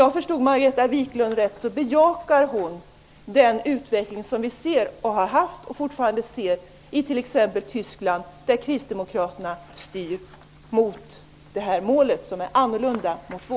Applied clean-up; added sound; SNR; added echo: none; none; none; none.